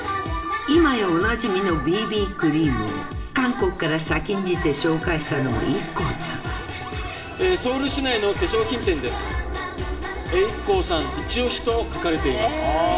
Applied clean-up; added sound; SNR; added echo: none; none; none; reverberation time 2.4 s.